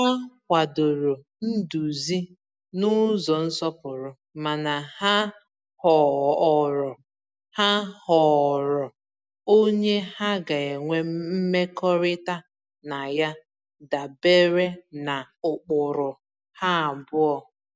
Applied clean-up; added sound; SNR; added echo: none; none; none; none.